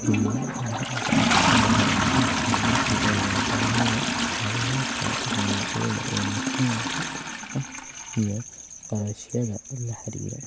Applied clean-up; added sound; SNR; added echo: none; Toilet flush; -3 dB; none.